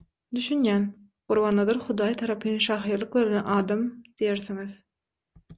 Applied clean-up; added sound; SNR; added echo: none; none; none; none.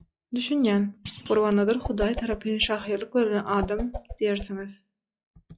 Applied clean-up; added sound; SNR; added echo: classical method log-MMSE.